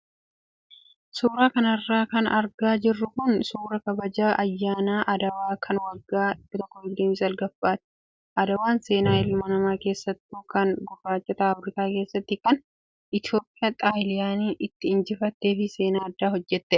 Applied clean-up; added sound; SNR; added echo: none; none; none; none.